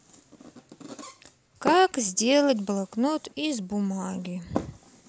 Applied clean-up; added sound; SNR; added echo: none; none; none; none.